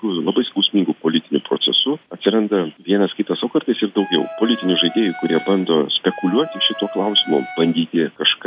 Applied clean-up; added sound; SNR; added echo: none; Wind instrument, woodwind instrument; 14 dB; none.